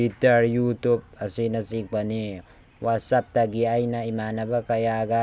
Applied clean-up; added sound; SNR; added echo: none; none; none; none.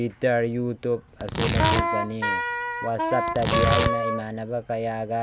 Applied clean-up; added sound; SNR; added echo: none; Tearing + Wind instrument, woodwind instrument; -3 dB; none.